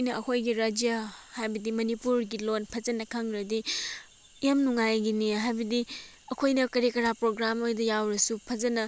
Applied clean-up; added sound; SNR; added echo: none; none; none; none.